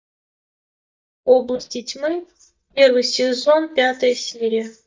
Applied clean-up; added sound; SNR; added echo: neural mask model DeepFilterNet 3.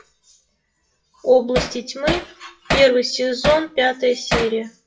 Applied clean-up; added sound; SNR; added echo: classical method WPE with log-MMSE.